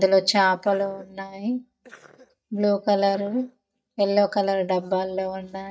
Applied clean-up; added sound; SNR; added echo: neural mask model DeepFilterNet 3.